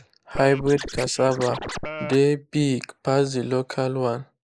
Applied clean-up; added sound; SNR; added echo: neural mask model Resemble Enhance denoiser.